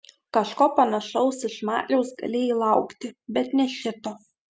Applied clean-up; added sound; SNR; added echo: none; none; none; none.